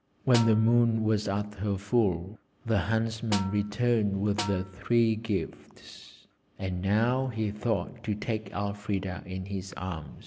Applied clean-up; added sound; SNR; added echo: none; Snare drum; 12 dB; none.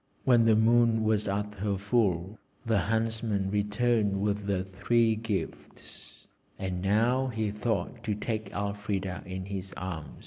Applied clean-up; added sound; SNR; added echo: none; none; none; none.